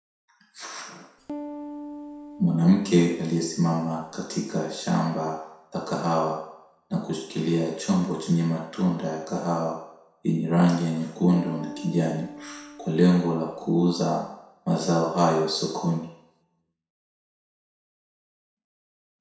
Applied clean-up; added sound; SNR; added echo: none; Piano; 14 dB; reverberation time 0.7 s.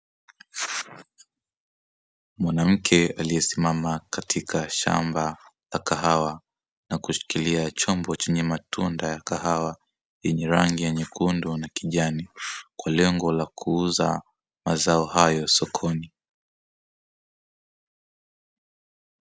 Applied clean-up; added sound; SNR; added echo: none; none; none; none.